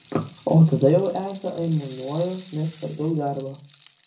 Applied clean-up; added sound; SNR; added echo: none; Rattle (instrument); 14 dB; reverberation time 0.4 s.